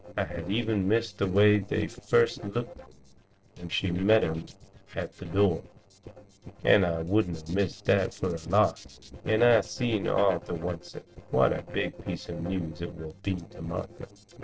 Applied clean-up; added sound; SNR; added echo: neural separator model SepFormer DNS4.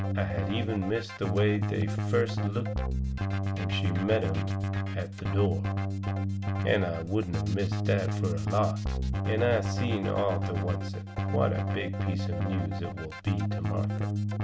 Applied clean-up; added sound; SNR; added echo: none; Keyboard (musical); -2 dB; reverberation time 0.2 s.